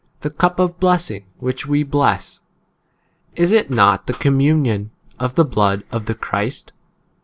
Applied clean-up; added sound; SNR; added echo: none; none; none; none.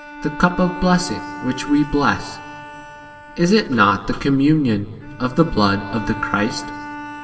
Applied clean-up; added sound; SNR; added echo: none; Bowed string instrument; 13 dB; reverberation time 3.0 s.